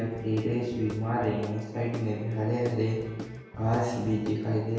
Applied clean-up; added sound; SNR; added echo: none; Guitar / Drum; 11 dB; reverberation time 1.2 s.